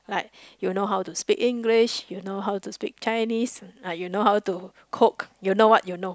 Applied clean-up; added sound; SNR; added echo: none; none; none; none.